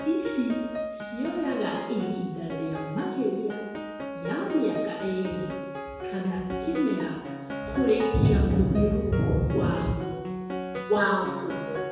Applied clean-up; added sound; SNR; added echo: none; Piano; 8 dB; reverberation time 1.2 s.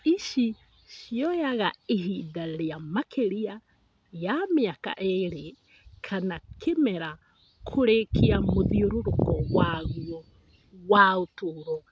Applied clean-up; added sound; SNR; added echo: none; none; none; none.